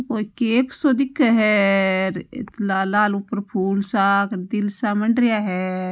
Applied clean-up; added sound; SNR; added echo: none; none; none; none.